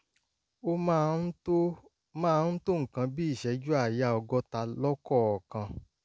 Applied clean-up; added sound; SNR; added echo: none; none; none; none.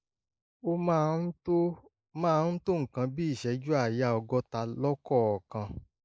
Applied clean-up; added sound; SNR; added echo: neural mask model Resemble Enhance denoiser.